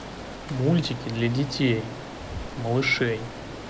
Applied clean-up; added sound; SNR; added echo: none; Stream; 11 dB; none.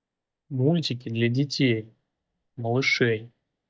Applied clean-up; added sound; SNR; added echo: neural mask model DeepFilterNet 3.